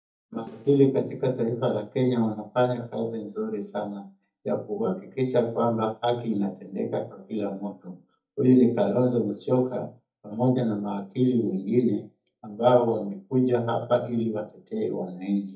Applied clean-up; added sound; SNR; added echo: neural mask model DeepFilterNet 3.